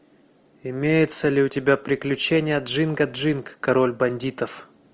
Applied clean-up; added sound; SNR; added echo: none; none; none; none.